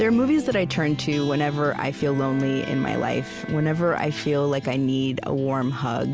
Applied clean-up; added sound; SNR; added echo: none; Bowed string instrument; 17 dB; none.